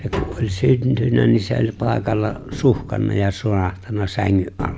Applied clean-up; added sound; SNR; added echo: none; Tap; 14 dB; none.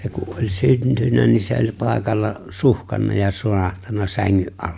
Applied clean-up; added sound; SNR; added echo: none; none; none; none.